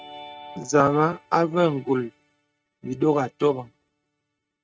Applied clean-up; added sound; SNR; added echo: neural mask model RNNoise.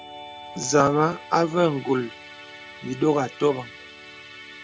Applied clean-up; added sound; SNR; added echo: none; Musical instrument; 17 dB; none.